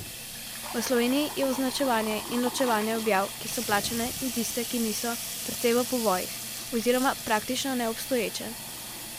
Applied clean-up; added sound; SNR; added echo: none; Sink (filling or washing) / Water tap, faucet; 7 dB; none.